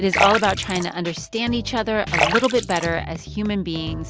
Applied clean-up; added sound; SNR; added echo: none; Splash, splatter; 4 dB; none.